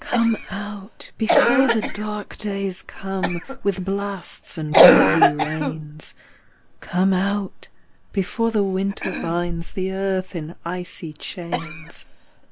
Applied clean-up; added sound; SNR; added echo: none; Cough; -1 dB; none.